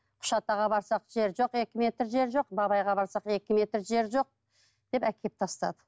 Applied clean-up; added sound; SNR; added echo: none; none; none; none.